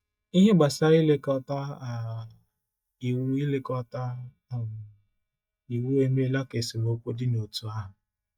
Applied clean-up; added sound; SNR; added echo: neural mask model DeepFilterNet 3.